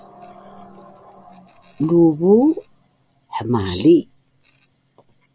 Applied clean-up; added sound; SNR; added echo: none; none; none; none.